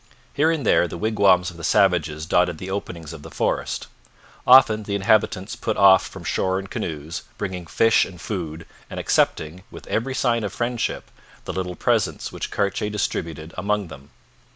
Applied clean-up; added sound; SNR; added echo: none; none; none; none.